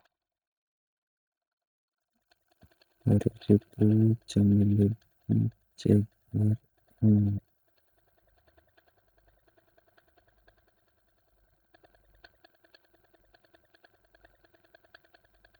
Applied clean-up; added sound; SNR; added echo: neural mask model DeepFilterNet 3.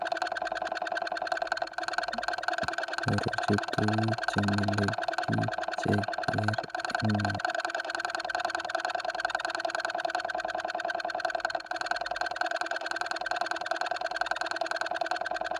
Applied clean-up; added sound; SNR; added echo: none; Rattle; -5 dB; none.